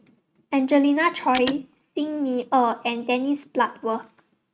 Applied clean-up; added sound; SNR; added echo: neural mask model RNNoise.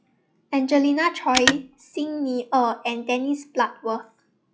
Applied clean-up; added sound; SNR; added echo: classical method log-MMSE.